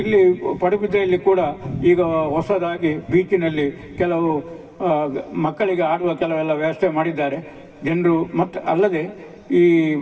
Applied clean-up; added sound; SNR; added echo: none; none; none; reverberation time 2.5 s.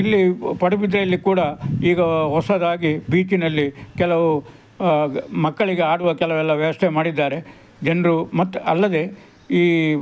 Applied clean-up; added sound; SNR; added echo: none; none; none; none.